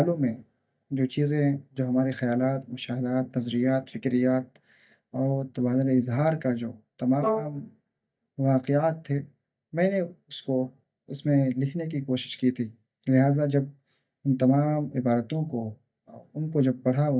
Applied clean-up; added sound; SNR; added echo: neural mask model DeepFilterNet 3.